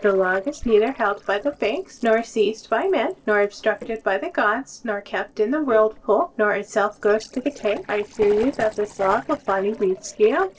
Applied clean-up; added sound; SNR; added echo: neural separator model SepFormer DNS4.